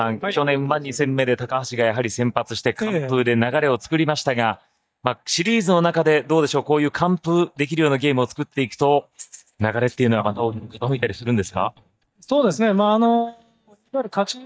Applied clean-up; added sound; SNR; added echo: neural mask model DeepFilterNet 3.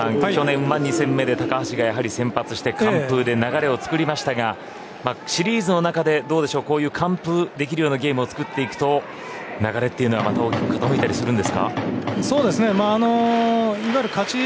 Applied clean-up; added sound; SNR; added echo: none; none; none; none.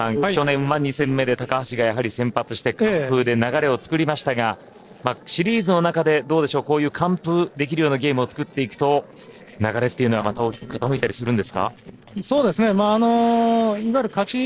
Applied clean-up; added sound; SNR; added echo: neural separator model SepFormer DNS4.